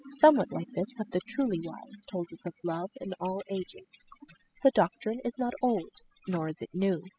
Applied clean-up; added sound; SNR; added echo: classical method spectral subtraction.